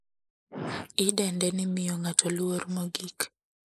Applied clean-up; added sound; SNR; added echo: neural mask model Resemble Enhance denoiser.